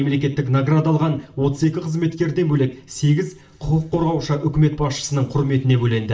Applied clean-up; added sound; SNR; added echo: none; none; none; reverberation time 0.4 s.